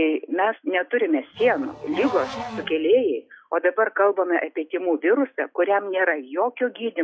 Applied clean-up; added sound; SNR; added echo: classical method log-MMSE.